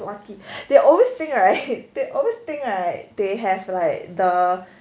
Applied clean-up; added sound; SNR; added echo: none; none; none; none.